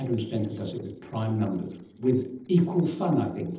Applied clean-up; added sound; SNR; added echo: neural separator model SepFormer DNS4.